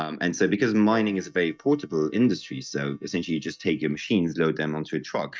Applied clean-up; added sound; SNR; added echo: neural mask model DeepFilterNet 3.